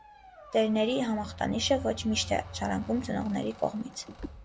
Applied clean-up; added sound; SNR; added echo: none; Squeak; 20 dB; none.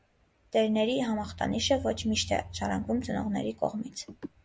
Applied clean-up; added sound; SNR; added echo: none; none; none; none.